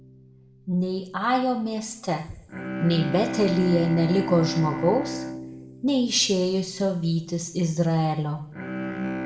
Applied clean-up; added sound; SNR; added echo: none; Bowed string instrument; 9 dB; reverberation time 0.5 s.